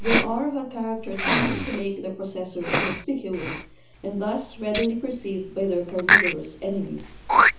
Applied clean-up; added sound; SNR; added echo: none; Respiratory sounds; -5 dB; reverberation time 0.7 s.